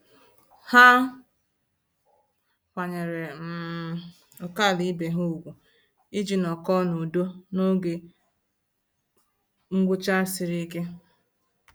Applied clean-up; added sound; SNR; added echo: none; none; none; none.